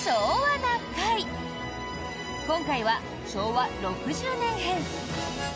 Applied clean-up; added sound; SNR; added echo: none; Harmonica; 17 dB; none.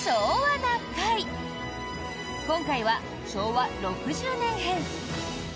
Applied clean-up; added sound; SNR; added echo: none; none; none; none.